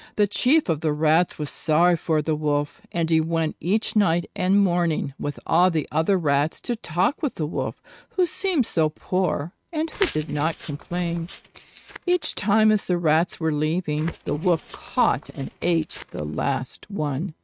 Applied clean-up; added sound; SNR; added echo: neural mask model RNNoise.